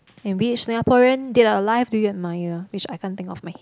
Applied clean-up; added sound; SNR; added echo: none; none; none; none.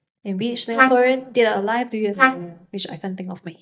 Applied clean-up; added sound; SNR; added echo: neural mask model DeepFilterNet 3.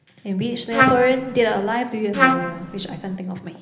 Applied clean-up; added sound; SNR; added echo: none; Trumpet; -1 dB; reverberation time 0.8 s.